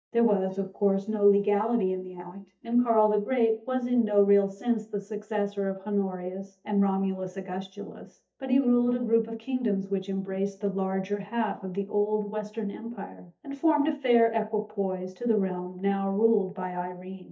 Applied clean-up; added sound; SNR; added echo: neural mask model DeepFilterNet 3.